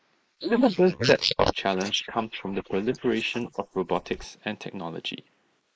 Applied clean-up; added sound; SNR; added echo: neural mask model Resemble Enhance denoiser.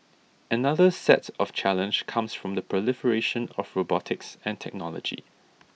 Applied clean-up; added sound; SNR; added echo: none; none; none; none.